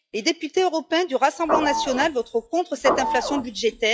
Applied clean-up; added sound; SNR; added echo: classical method log-MMSE.